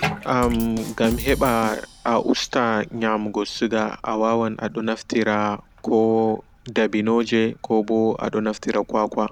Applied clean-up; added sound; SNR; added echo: none; Bathtub (filling or washing) + Bass drum / Drum kit; 14 dB; none.